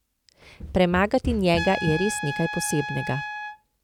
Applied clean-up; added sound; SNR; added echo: none; Trumpet + Run; 8 dB; none.